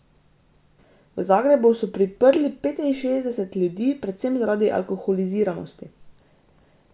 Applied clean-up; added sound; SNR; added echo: none; none; none; none.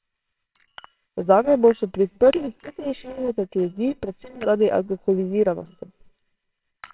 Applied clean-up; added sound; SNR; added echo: neural separator model SepFormer WHAMR!.